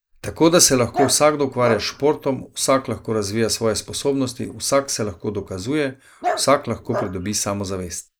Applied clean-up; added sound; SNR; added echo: neural mask model Resemble Enhance denoiser.